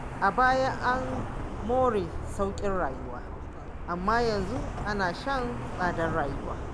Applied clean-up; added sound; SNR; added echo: none; Traffic noise, roadway noise; 5 dB; none.